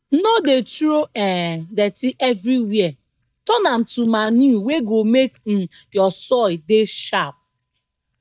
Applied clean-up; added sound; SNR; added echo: neural mask model DeepFilterNet 3.